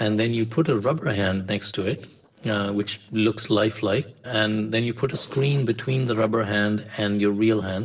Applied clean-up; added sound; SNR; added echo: neural separator model SepFormer DNS4.